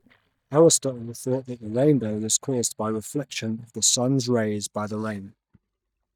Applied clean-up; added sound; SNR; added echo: neural mask model DeepFilterNet 3.